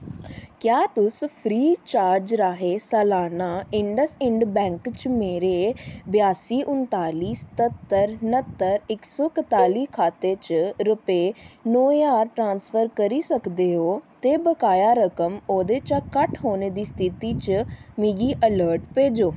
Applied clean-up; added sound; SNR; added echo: none; Cowbell; 10 dB; none.